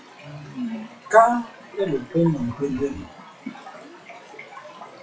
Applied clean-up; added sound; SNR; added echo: classical method WPE with log-MMSE.